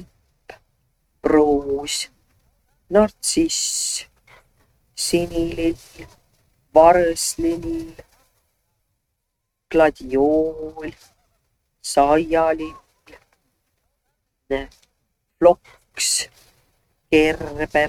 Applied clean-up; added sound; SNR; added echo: neural mask model RNNoise.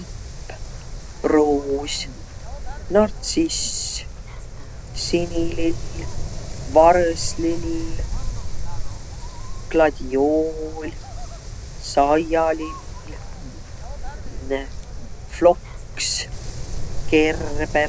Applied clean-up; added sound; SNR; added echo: none; Wind; 5 dB; none.